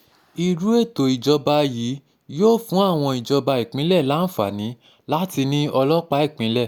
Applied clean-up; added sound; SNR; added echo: none; none; none; none.